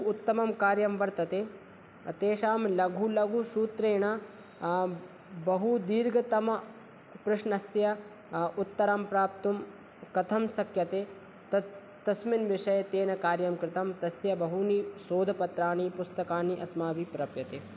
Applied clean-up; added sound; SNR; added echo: none; none; none; none.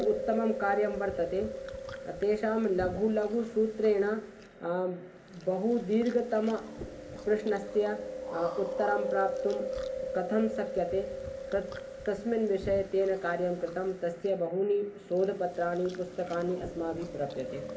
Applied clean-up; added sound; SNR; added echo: none; Chewing, mastication; 9 dB; reverberation time 0.3 s.